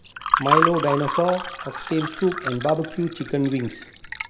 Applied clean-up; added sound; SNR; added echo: none; Fill (with liquid) / Water; 2 dB; none.